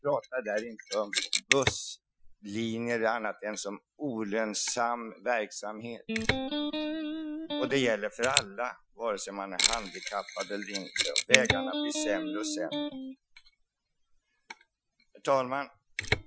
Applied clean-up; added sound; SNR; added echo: classical method Wiener filter.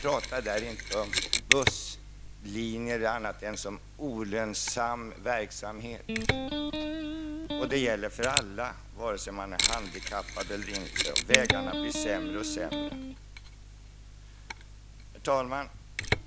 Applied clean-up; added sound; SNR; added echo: none; Electric guitar + Mechanisms; 0 dB; none.